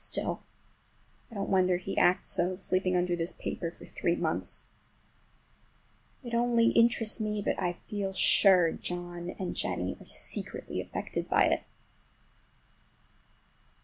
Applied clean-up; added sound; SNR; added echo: none; none; none; none.